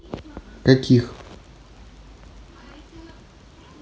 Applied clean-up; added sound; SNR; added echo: none; none; none; none.